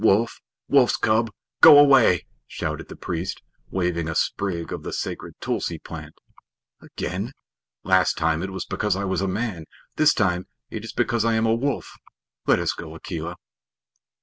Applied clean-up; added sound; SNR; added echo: none; none; none; none.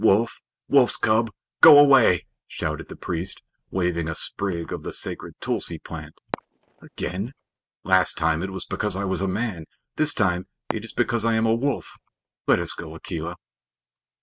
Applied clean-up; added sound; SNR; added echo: neural mask model RNNoise.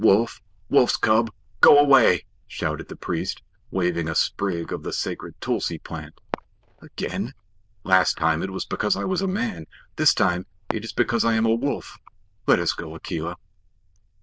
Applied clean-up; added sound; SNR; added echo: neural diffusion model UNIVERSE++.